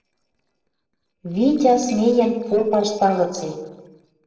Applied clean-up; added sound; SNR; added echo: neural separator model SepFormer DNS4.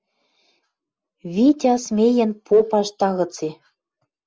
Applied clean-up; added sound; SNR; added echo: none; none; none; none.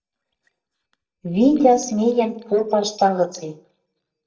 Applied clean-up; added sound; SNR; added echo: neural mask model DeepFilterNet 3.